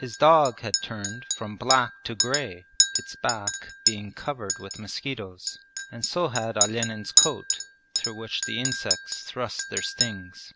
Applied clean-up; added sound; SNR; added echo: none; Chink, clink; 0 dB; none.